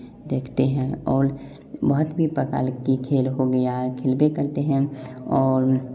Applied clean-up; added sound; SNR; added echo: none; none; none; none.